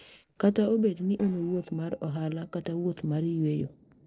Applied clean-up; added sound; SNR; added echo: neural separator model SepFormer DNS4.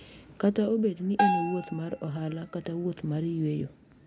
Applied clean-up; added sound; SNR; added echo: none; Bell; 2 dB; none.